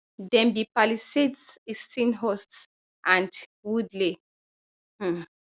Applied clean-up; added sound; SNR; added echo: none; none; none; none.